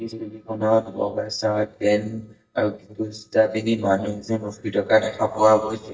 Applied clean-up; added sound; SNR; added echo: neural mask model DeepFilterNet 3.